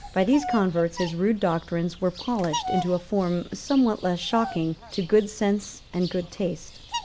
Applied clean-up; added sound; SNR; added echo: none; Bird vocalization, bird call, bird song; 12 dB; none.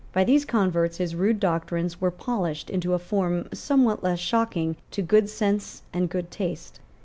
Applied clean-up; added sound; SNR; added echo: none; none; none; none.